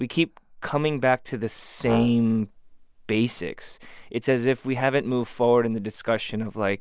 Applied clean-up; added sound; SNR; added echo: none; Brass instrument; 11 dB; none.